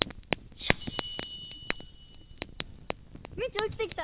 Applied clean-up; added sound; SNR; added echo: none; Fire; -3 dB; none.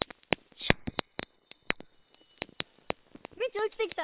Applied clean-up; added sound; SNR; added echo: neural separator model SepFormer WHAM!.